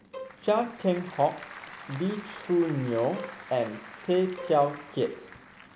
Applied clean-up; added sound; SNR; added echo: none; Applause / Crowd + Bowed string instrument; 15 dB; none.